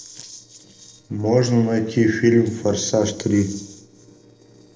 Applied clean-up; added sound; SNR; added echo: neural separator model SepFormer DNS4.